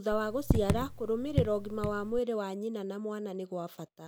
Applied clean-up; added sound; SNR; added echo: none; Raindrop / Drip; 0 dB; none.